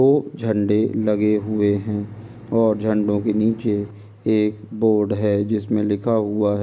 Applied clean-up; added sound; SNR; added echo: none; Engine; 20 dB; none.